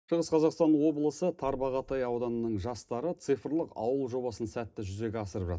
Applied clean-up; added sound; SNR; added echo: neural mask model DeepFilterNet 3.